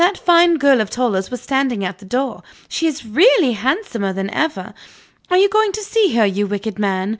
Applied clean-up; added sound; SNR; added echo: none; none; none; none.